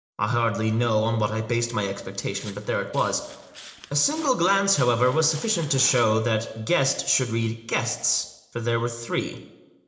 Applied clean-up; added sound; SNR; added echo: neural separator model SepFormer DNS4.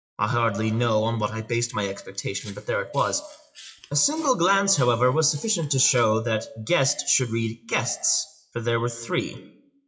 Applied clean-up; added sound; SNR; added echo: classical method WPE with log-MMSE.